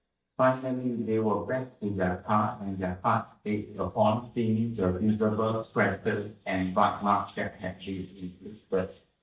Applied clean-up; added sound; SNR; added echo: neural mask model DeepFilterNet 3.